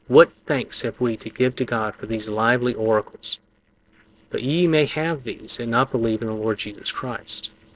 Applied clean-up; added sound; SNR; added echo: neural separator model SepFormer DNS4.